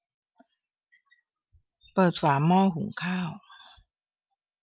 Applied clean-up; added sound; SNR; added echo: none; none; none; none.